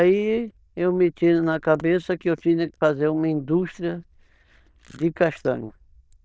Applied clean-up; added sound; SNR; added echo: neural diffusion model UNIVERSE++.